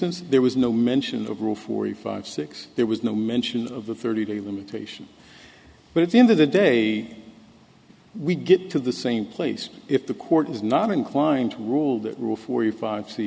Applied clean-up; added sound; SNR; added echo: none; none; none; none.